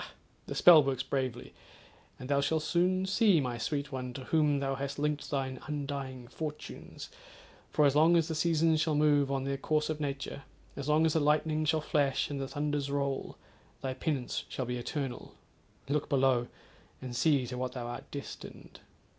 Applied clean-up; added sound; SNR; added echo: none; none; none; none.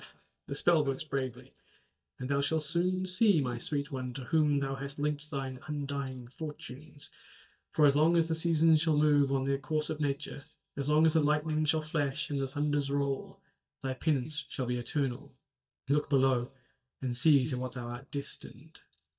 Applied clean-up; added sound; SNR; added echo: neural mask model DeepFilterNet 3.